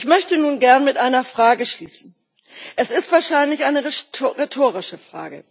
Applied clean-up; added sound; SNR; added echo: none; none; none; none.